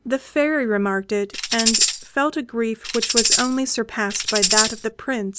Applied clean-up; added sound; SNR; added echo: none; Tambourine; -2 dB; none.